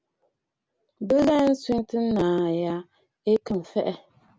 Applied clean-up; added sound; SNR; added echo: none; none; none; none.